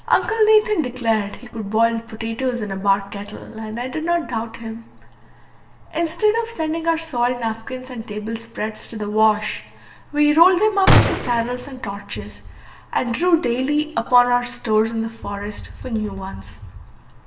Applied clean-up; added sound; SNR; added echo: none; Gunshot, gunfire; -2 dB; reverberation time 0.9 s.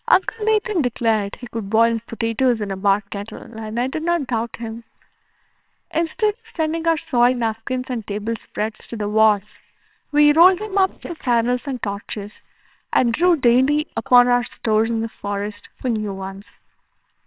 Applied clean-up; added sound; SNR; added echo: neural separator model SepFormer WHAMR!.